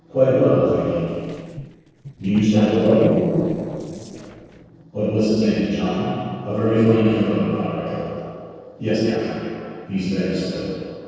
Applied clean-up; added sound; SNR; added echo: neural separator model SepFormer DNS4.